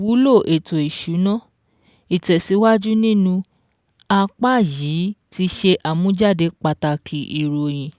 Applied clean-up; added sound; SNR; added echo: none; none; none; none.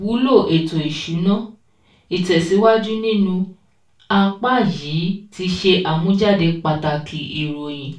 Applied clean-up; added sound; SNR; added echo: none; none; none; reverberation time 0.3 s.